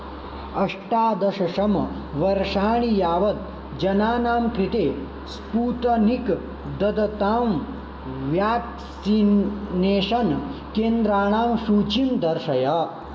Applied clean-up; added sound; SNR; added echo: none; Musical instrument; 17 dB; reverberation time 0.9 s.